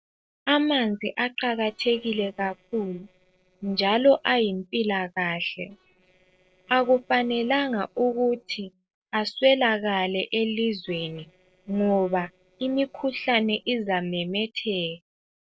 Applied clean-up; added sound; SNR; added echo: neural separator model SepFormer DNS4.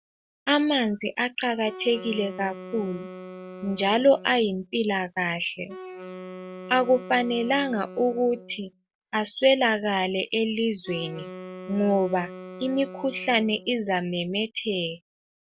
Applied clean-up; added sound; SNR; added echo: none; Wind instrument, woodwind instrument; 15 dB; none.